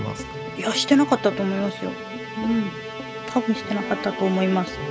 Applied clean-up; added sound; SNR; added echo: none; Musical instrument; 10 dB; none.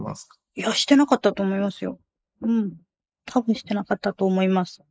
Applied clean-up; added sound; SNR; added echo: neural mask model Resemble Enhance denoiser.